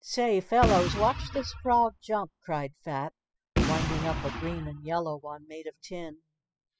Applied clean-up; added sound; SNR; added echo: classical method spectral subtraction.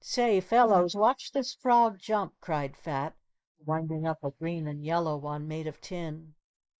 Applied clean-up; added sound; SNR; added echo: neural mask model Resemble Enhance denoiser.